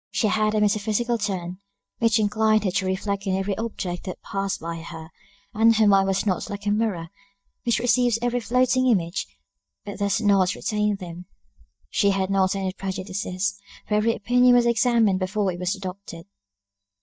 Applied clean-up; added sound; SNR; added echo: neural mask model DeepFilterNet 3.